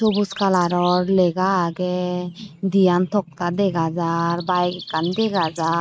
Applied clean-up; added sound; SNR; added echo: neural mask model RNNoise.